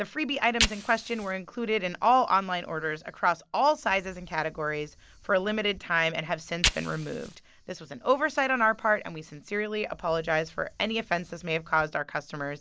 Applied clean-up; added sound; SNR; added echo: none; Fire; 11 dB; none.